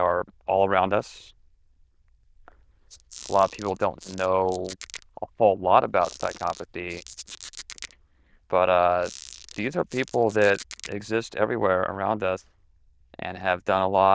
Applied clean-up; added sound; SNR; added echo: neural diffusion model UNIVERSE++.